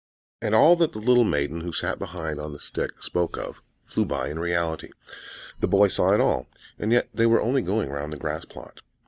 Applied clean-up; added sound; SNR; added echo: neural mask model DeepFilterNet 3.